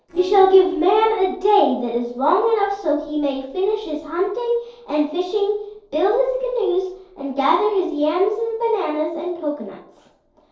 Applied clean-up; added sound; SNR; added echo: neural separator model SepFormer DNS4.